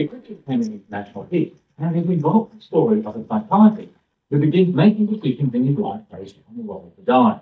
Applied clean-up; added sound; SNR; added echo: neural mask model DeepFilterNet 3.